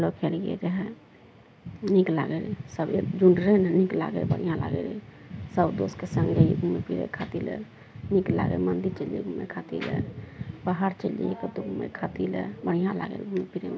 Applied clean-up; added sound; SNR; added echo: none; none; none; none.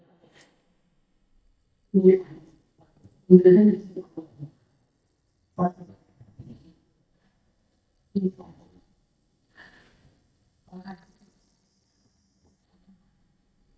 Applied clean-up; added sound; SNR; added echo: neural mask model DeepFilterNet 3.